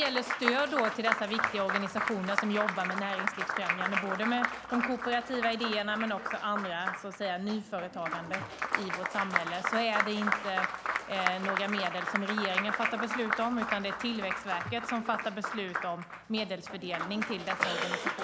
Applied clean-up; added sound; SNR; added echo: none; Applause; 1 dB; none.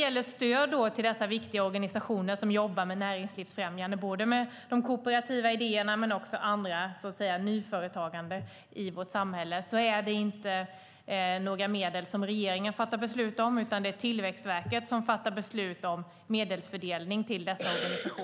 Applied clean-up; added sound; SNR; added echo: none; none; none; none.